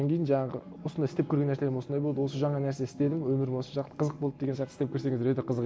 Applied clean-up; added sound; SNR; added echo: none; none; none; none.